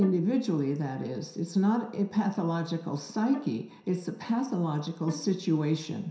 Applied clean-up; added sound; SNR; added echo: none; Bowed string instrument; 17 dB; reverberation time 0.7 s.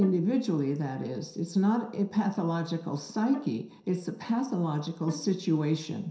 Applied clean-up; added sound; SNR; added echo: neural separator model SepFormer DNS4.